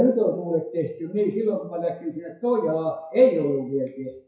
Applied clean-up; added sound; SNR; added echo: classical method WPE with log-MMSE.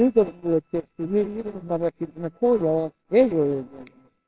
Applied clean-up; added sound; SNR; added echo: neural separator model SepFormer WHAMR!.